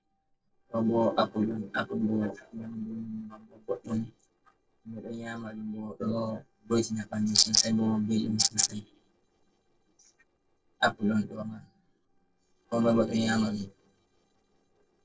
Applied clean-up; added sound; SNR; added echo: neural separator model SepFormer DNS4.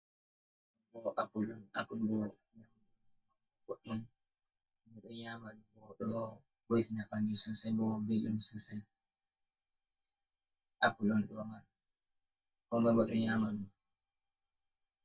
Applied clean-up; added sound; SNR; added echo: neural mask model DeepFilterNet 3.